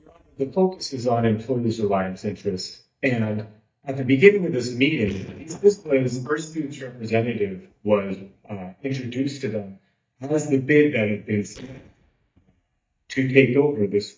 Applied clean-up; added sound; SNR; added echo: neural mask model DeepFilterNet 3.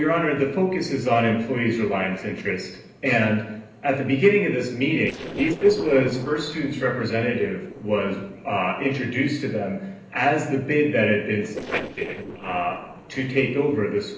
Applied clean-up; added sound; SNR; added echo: neural separator model SepFormer DNS4.